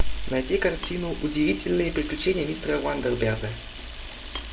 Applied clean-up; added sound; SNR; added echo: none; Camera; 10 dB; reverberation time 1.1 s.